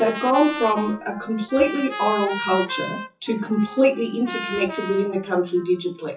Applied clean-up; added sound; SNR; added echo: classical method WPE with log-MMSE.